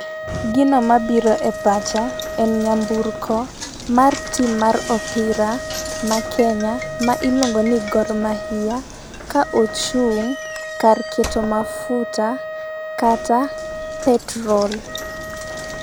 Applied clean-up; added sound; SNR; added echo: none; Wind instrument, woodwind instrument + Knock; 8 dB; none.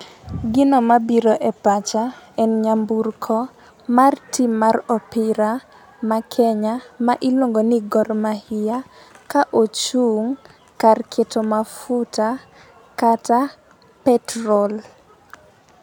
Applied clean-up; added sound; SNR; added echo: none; none; none; none.